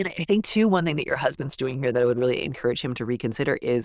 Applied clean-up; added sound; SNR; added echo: neural diffusion model UNIVERSE++.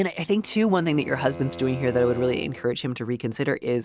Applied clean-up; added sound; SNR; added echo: none; Bowed string instrument; 15 dB; none.